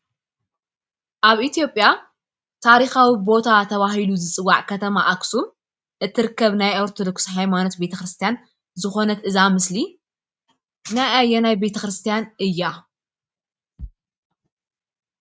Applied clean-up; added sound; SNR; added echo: neural mask model RNNoise.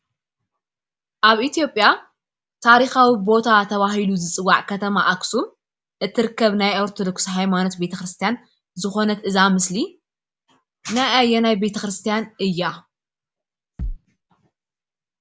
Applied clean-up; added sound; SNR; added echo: none; Bass drum; 8 dB; none.